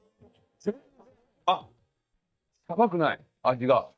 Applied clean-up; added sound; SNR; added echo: neural mask model DeepFilterNet 3.